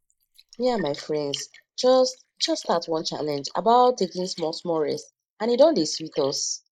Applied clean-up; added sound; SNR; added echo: neural mask model Resemble Enhance denoiser.